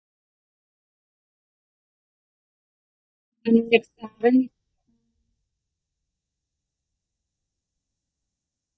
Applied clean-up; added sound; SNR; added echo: neural mask model DeepFilterNet 3.